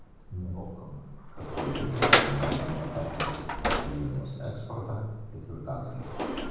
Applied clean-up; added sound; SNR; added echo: none; Door; -5 dB; reverberation time 1.1 s.